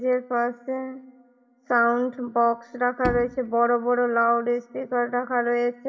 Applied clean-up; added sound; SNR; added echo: none; Bowed string instrument; 11 dB; reverberation time 0.9 s.